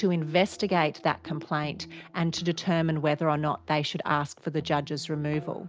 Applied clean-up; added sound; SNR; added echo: none; none; none; none.